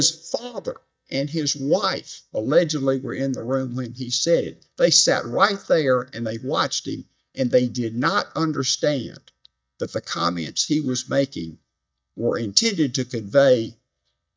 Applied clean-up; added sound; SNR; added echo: neural mask model DeepFilterNet 3.